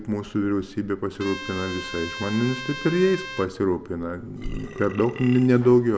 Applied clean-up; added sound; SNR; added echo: none; Trumpet + Burping, eructation; 12 dB; none.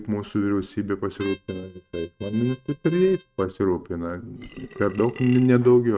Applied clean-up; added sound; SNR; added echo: neural mask model RNNoise.